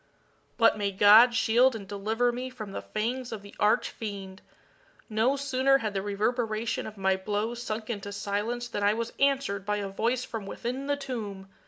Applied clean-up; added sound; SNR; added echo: none; none; none; none.